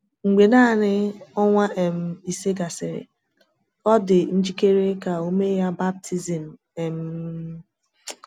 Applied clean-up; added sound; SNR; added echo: none; none; none; none.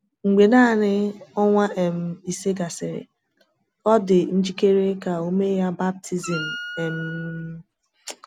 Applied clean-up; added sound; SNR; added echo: none; Wind instrument, woodwind instrument; 12 dB; none.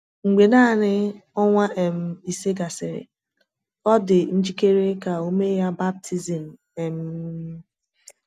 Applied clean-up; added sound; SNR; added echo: neural mask model DeepFilterNet 3.